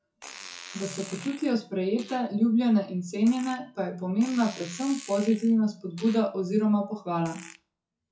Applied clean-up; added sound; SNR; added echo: classical method WPE with log-MMSE.